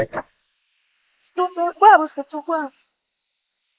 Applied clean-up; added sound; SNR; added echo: neural mask model Resemble Enhance denoiser.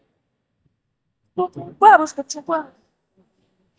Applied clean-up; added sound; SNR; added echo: neural mask model DeepFilterNet 3.